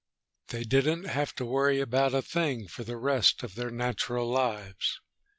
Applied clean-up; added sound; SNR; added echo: none; none; none; none.